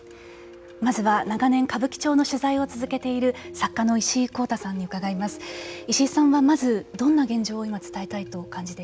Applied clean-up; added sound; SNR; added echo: none; none; none; none.